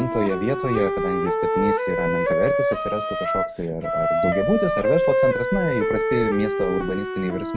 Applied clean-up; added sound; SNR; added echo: none; Wind instrument, woodwind instrument; -2 dB; none.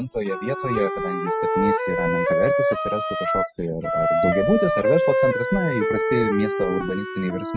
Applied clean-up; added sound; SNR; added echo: classical method spectral subtraction.